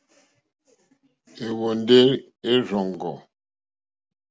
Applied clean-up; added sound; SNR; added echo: none; none; none; none.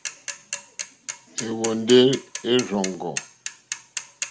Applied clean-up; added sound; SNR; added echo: none; Mechanisms / Bicycle; 10 dB; none.